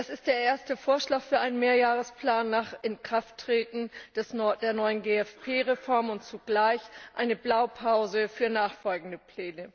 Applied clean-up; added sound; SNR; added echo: none; none; none; none.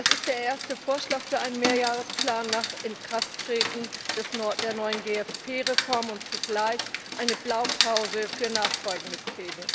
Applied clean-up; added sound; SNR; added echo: none; Rain; 1 dB; none.